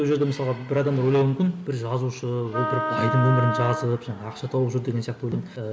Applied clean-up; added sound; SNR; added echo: none; Wind instrument, woodwind instrument; 4 dB; none.